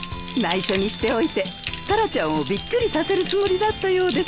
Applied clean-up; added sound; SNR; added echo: none; Bathtub (filling or washing); 9 dB; none.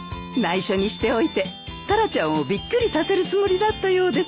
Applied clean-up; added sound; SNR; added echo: none; none; none; none.